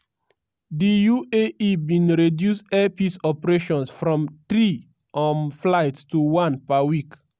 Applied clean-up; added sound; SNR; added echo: none; none; none; none.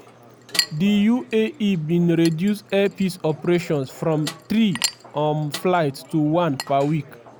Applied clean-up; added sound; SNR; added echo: none; Chink, clink + Snare drum; 13 dB; none.